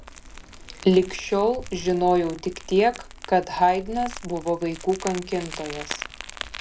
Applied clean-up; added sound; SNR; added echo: none; Crumpling, crinkling; 14 dB; none.